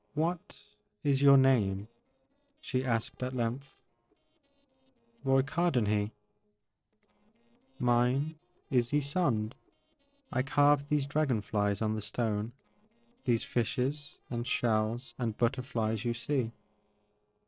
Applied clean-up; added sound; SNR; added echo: neural separator model SepFormer DNS4.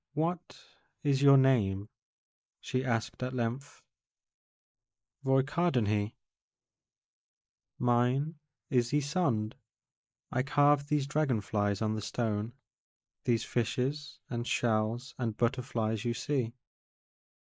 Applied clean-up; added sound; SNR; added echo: neural mask model Resemble Enhance denoiser.